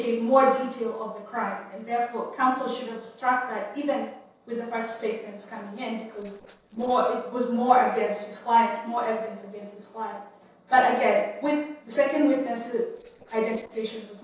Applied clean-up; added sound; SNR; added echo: neural separator model SepFormer DNS4.